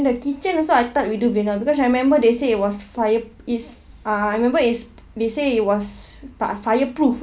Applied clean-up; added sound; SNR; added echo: none; none; none; none.